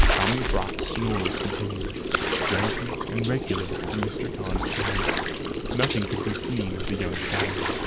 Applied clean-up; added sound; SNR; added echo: none; Gurgling + Crackle; -4 dB; none.